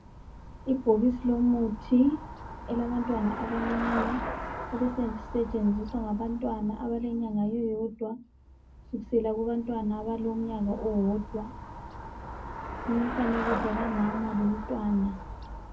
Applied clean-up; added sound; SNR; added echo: none; Traffic noise, roadway noise / Bicycle; 9 dB; reverberation time 0.3 s.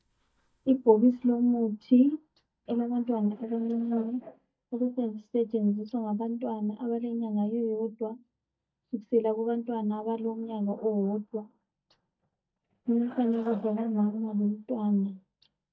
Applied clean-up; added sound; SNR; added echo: neural mask model DeepFilterNet 3.